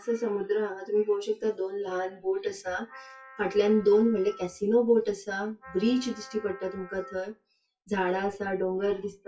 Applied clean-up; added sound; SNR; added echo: classical method WPE with log-MMSE.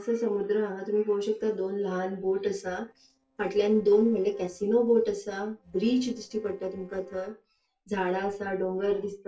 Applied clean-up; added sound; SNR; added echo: neural separator model SepFormer DNS4.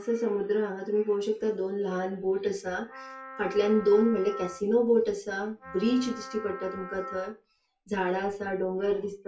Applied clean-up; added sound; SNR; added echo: none; Wind instrument, woodwind instrument; 15 dB; reverberation time 0.2 s.